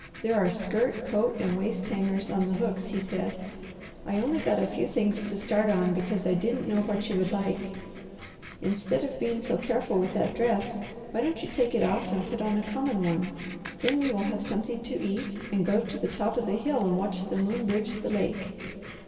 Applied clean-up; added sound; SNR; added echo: none; Writing; 14 dB; reverberation time 2.5 s.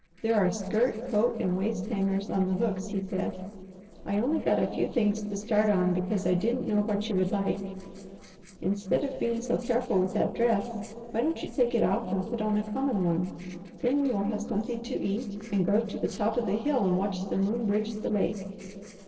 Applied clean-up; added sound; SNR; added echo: neural separator model SepFormer DNS4.